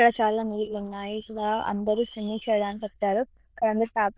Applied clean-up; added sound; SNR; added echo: neural diffusion model UNIVERSE++.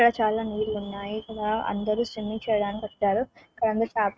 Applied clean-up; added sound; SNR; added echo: neural mask model RNNoise.